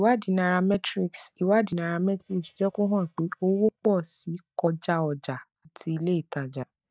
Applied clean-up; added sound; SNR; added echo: neural mask model DeepFilterNet 3.